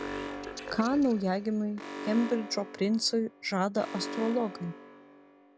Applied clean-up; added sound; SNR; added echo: none; Alarm; 11 dB; none.